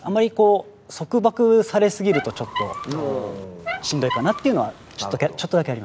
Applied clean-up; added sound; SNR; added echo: none; Squeak; 10 dB; none.